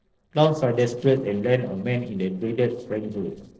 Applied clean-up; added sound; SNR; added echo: neural separator model SepFormer DNS4.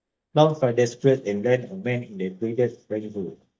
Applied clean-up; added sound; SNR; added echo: neural mask model DeepFilterNet 3.